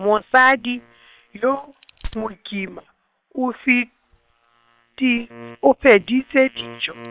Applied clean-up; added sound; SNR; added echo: neural separator model SepFormer WHAM!.